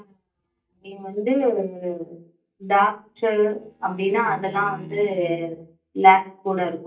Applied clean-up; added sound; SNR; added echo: neural mask model DeepFilterNet 3.